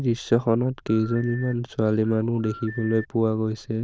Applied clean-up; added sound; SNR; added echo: neural diffusion model UNIVERSE++.